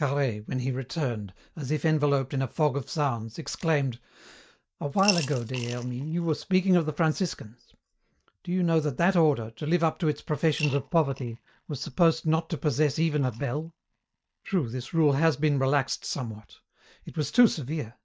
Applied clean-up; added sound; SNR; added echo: neural mask model DeepFilterNet 3.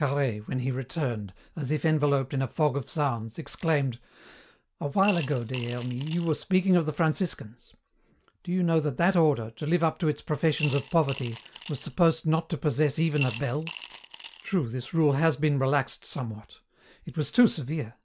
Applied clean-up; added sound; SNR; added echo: none; Coin (dropping) / Glass; 7 dB; none.